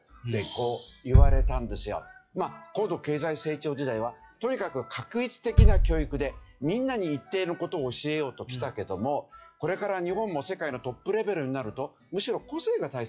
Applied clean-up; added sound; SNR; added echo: classical method log-MMSE.